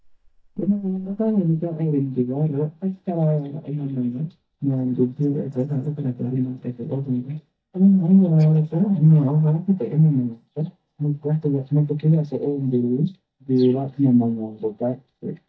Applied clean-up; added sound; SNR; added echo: neural mask model DeepFilterNet 3.